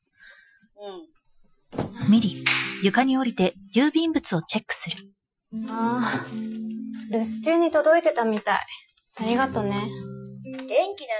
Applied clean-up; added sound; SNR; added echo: classical method Wiener filter.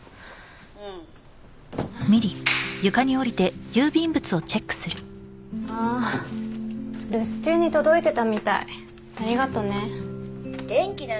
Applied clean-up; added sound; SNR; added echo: none; Clapping; 7 dB; none.